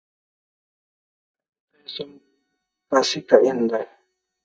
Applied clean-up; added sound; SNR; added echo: neural mask model DeepFilterNet 3.